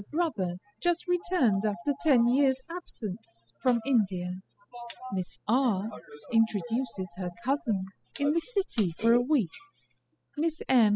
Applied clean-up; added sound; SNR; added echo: classical method spectral subtraction.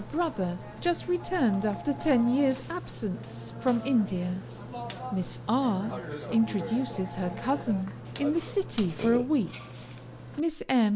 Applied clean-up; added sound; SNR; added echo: none; Burping, eructation; 10 dB; none.